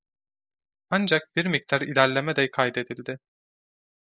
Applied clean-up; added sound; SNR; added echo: neural mask model Resemble Enhance denoiser.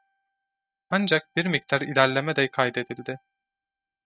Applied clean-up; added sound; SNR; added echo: neural mask model RNNoise.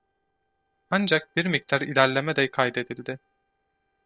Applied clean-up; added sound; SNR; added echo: neural separator model SepFormer DNS4.